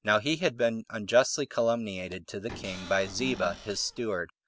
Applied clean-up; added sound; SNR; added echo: none; Cupboard open or close / Door; 14 dB; none.